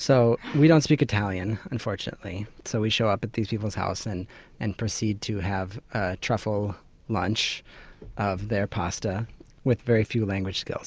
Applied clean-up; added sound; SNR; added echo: none; none; none; none.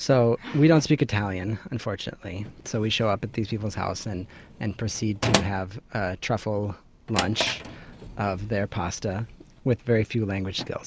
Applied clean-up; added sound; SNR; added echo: none; Drawer open or close; 10 dB; none.